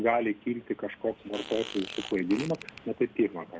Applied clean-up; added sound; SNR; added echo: none; Fart; 13 dB; none.